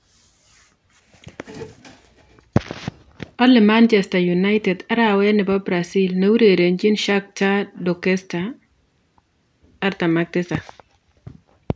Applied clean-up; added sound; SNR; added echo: none; none; none; none.